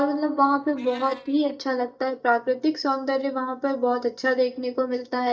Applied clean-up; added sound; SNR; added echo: neural mask model DeepFilterNet 3.